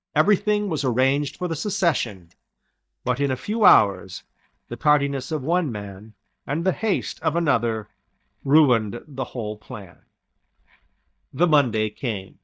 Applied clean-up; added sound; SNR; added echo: neural mask model DeepFilterNet 3.